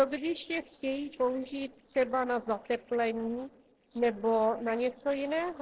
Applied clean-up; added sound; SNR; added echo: neural separator model SepFormer DNS4.